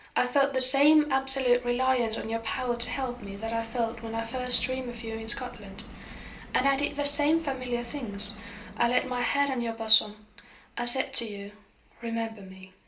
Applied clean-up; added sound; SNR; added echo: none; Subway, metro, underground; 18 dB; reverberation time 0.3 s.